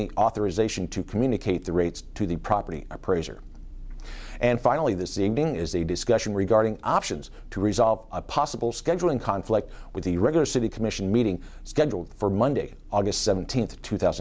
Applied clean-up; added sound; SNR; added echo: none; none; none; none.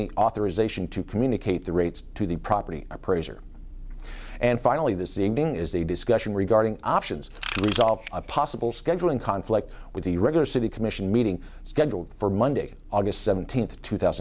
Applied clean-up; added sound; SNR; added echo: none; Ratchet, pawl / Tools; 10 dB; none.